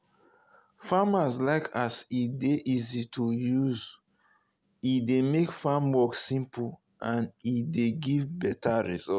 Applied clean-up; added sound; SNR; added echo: none; none; none; none.